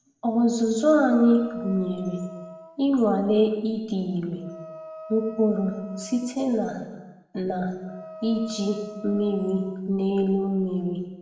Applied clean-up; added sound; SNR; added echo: none; Wind instrument, woodwind instrument; 18 dB; reverberation time 1.1 s.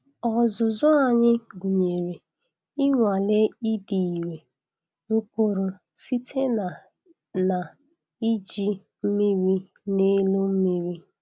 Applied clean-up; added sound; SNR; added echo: none; none; none; none.